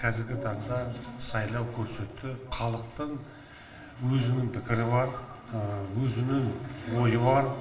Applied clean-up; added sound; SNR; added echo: none; none; none; reverberation time 0.8 s.